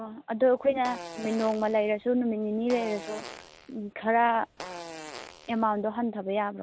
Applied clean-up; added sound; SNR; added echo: none; Fart; 15 dB; none.